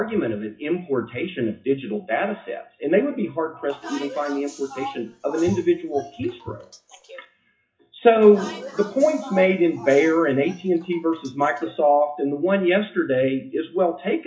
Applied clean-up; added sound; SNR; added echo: classical method WPE with log-MMSE.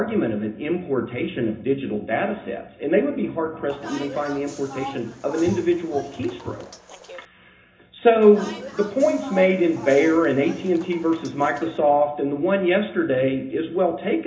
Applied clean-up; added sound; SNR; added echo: none; Bus; 17 dB; reverberation time 0.4 s.